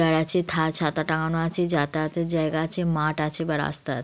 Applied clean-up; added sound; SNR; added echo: none; none; none; none.